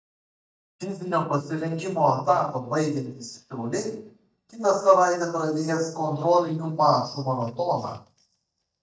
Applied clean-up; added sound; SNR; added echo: neural mask model DeepFilterNet 3.